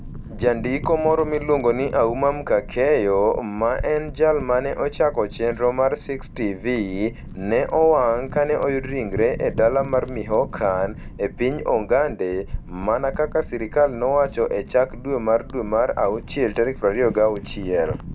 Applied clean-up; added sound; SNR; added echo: none; Wind / Fire; 13 dB; none.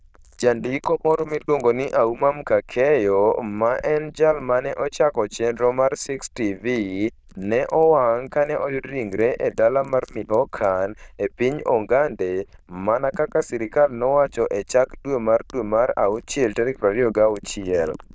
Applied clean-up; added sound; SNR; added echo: neural diffusion model UNIVERSE++.